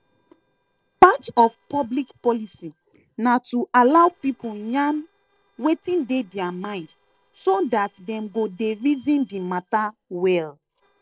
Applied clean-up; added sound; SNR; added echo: neural separator model SepFormer DNS4.